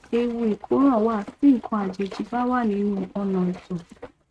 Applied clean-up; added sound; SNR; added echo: neural mask model RNNoise.